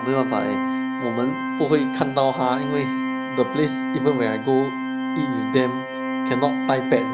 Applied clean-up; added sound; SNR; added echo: none; Organ; 2 dB; none.